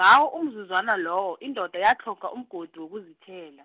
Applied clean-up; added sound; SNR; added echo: none; none; none; none.